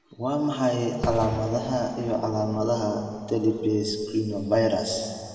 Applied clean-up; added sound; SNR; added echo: none; Fireworks; 13 dB; reverberation time 2.3 s.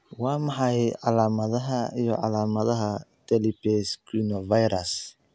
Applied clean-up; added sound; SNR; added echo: none; none; none; none.